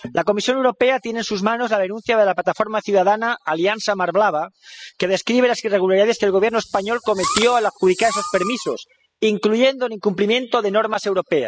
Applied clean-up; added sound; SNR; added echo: classical method spectral subtraction.